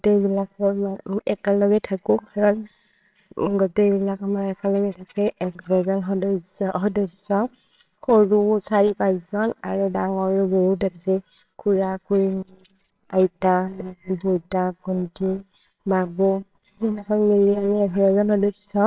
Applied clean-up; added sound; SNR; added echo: neural separator model SepFormer WHAMR!.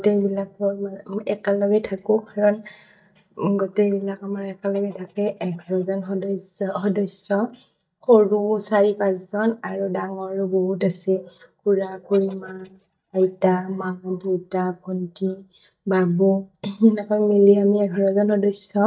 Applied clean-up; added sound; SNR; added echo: neural mask model DeepFilterNet 3.